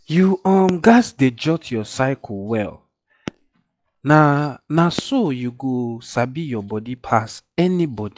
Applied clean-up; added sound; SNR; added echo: classical method log-MMSE.